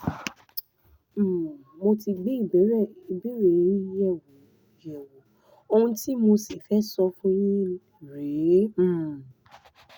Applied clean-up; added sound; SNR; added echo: none; none; none; none.